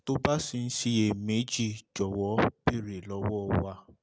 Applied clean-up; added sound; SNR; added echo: none; none; none; none.